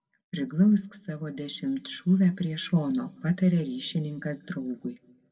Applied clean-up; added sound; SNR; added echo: none; none; none; reverberation time 1.1 s.